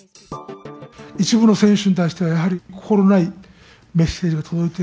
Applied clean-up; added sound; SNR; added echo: none; none; none; none.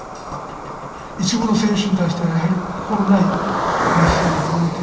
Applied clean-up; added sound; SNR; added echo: none; Cricket; 4 dB; reverberation time 2.6 s.